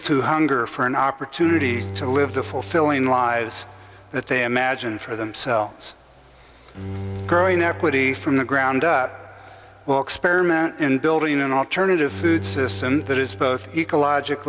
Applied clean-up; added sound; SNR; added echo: none; Bowed string instrument; 14 dB; none.